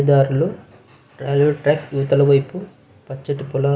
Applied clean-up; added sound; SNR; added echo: none; none; none; none.